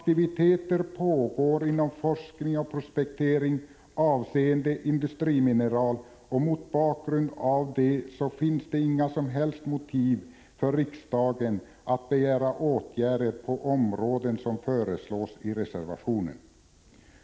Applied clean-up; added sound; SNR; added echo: none; none; none; none.